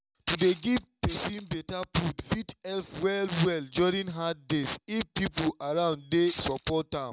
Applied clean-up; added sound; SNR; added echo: none; Rattle (instrument); 16 dB; none.